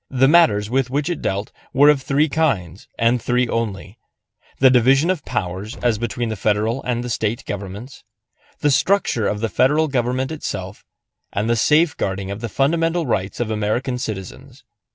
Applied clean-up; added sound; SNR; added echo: none; Explosion; 18 dB; none.